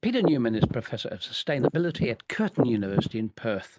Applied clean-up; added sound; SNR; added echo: neural mask model Resemble Enhance denoiser.